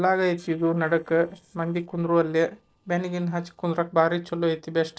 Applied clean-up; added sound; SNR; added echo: neural separator model SepFormer DNS4.